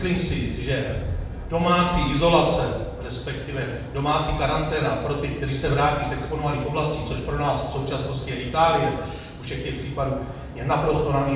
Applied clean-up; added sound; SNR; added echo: none; Aircraft; 12 dB; reverberation time 0.9 s.